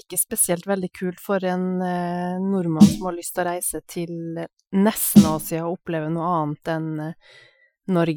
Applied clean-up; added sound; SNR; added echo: classical method Wiener filter.